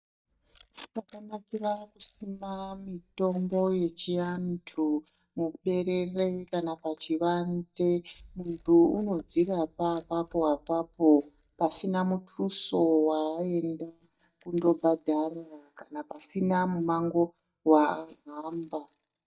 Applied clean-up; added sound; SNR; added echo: neural mask model DeepFilterNet 3.